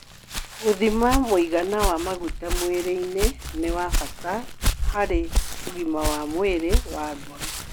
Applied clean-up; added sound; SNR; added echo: none; Walk, footsteps; 1 dB; none.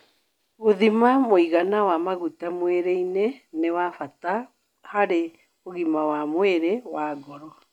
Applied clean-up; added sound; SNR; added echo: none; none; none; none.